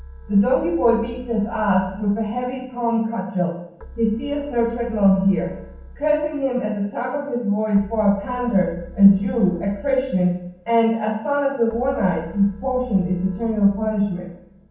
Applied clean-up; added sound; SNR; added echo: none; Keyboard (musical); 19 dB; reverberation time 0.9 s.